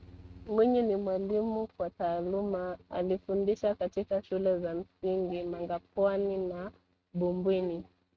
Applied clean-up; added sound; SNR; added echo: neural mask model RNNoise.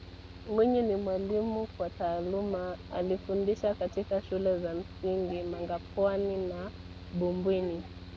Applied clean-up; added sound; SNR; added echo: none; Mechanical fan; 14 dB; none.